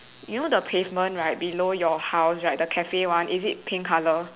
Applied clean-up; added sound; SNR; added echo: none; none; none; none.